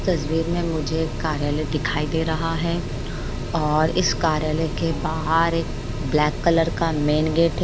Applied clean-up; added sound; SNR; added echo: none; Mechanical fan; 4 dB; none.